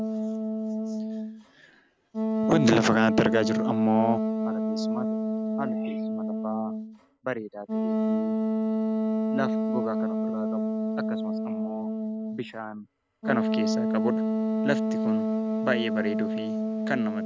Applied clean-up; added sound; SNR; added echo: none; Wind instrument, woodwind instrument; -4 dB; none.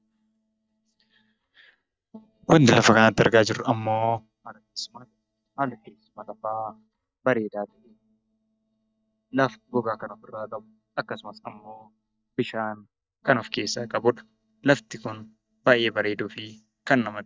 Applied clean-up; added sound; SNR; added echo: neural mask model DeepFilterNet 3.